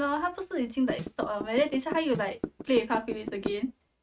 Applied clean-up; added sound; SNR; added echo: neural mask model RNNoise.